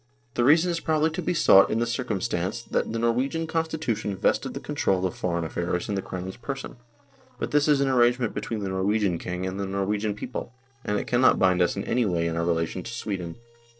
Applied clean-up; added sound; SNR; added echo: neural separator model SepFormer DNS4.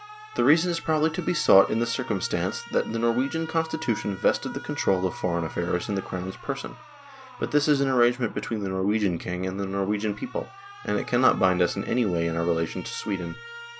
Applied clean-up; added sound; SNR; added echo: none; Alarm; 17 dB; none.